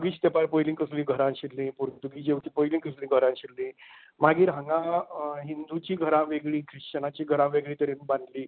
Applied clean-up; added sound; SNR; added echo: none; none; none; none.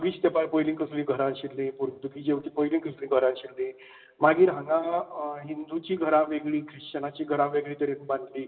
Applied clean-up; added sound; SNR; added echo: none; none; none; reverberation time 0.6 s.